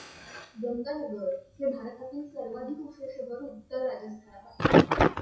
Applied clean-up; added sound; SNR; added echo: classical method WPE with log-MMSE.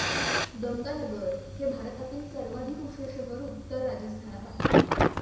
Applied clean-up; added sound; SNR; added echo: none; Fire; -5 dB; reverberation time 1.0 s.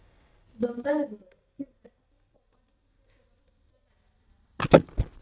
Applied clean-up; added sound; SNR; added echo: neural mask model DeepFilterNet 3.